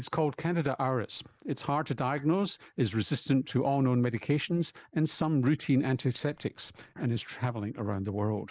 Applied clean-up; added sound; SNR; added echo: neural mask model Resemble Enhance denoiser.